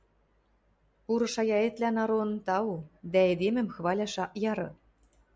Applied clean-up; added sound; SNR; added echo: none; none; none; none.